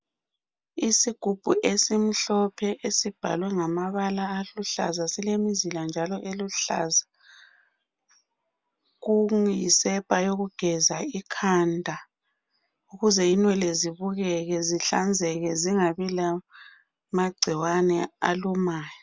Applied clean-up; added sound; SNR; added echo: none; none; none; none.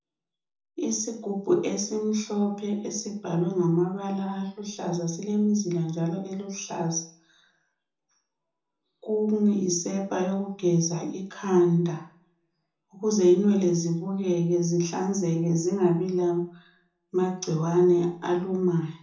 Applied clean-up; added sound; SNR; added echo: none; none; none; reverberation time 0.6 s.